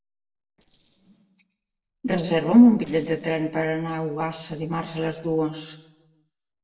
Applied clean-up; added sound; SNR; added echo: neural separator model SepFormer DNS4.